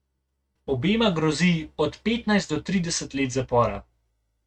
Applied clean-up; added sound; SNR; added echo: neural mask model RNNoise.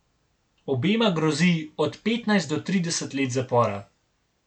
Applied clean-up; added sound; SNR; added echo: none; none; none; none.